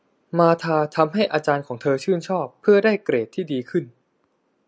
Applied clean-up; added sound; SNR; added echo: none; none; none; none.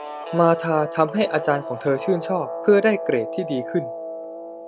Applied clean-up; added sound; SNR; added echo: none; Guitar; 9 dB; none.